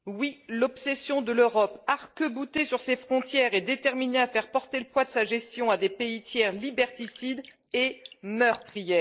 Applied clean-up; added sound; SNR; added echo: neural mask model Resemble Enhance denoiser.